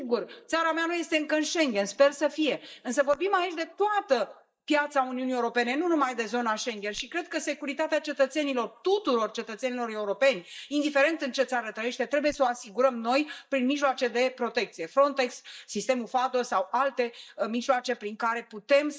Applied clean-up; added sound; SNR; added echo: neural mask model DeepFilterNet 3.